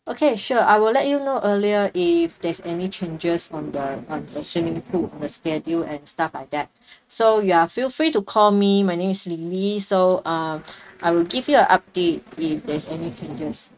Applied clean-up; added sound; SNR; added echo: neural mask model RNNoise.